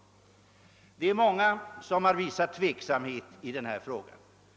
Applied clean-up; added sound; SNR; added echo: none; none; none; none.